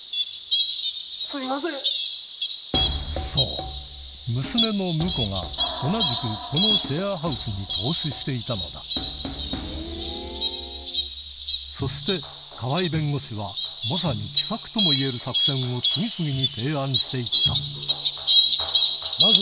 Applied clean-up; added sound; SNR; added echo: none; Fowl; -3 dB; none.